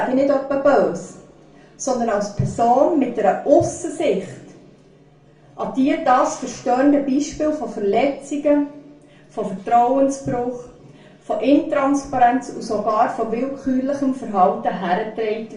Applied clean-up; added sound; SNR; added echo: none; none; none; reverberation time 0.3 s.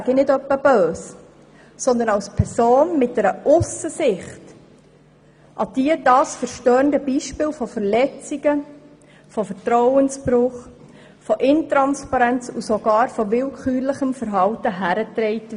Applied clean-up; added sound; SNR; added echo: none; none; none; none.